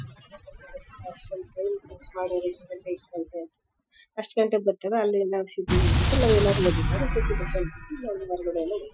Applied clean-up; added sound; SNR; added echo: classical method Wiener filter.